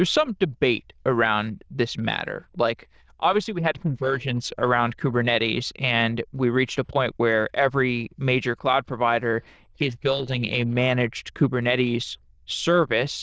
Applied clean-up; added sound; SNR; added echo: neural diffusion model UNIVERSE++.